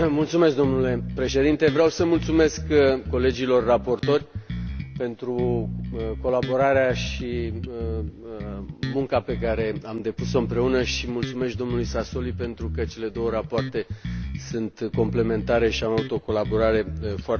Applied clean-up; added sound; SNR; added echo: none; Bass guitar; 7 dB; none.